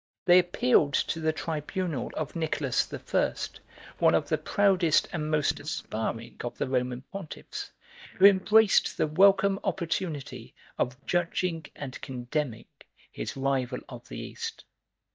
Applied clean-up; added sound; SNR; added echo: neural mask model DeepFilterNet 3.